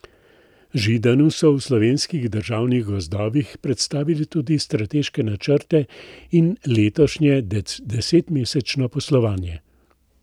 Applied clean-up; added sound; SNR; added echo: none; none; none; none.